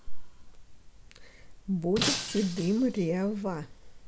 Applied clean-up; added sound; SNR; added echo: none; Shatter; 5 dB; none.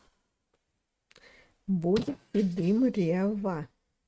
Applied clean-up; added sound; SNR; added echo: neural mask model RNNoise.